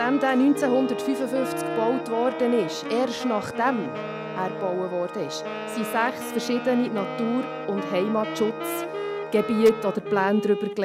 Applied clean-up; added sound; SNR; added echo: none; Organ + Wind instrument, woodwind instrument; 6 dB; none.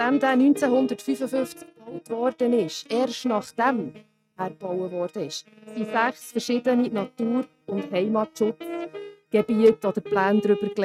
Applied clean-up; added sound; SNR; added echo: neural mask model RNNoise.